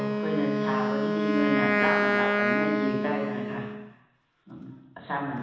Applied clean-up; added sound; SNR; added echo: none; Wind instrument, woodwind instrument; -4 dB; reverberation time 1.1 s.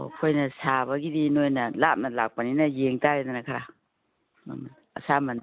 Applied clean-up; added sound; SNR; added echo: none; none; none; none.